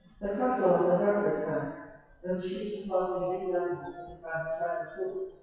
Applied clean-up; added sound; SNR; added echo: classical method WPE with log-MMSE.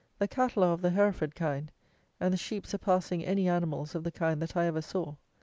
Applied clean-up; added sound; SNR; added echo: none; none; none; none.